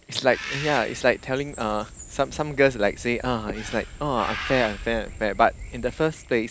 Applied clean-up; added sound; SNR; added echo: none; Bird; 12 dB; none.